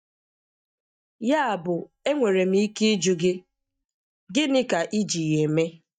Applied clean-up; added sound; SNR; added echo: neural mask model DeepFilterNet 3.